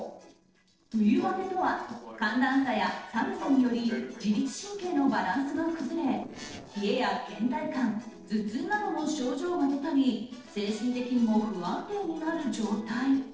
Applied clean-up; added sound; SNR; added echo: neural separator model SepFormer DNS4.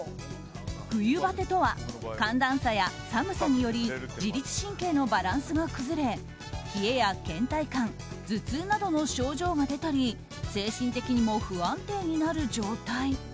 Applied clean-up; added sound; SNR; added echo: none; none; none; none.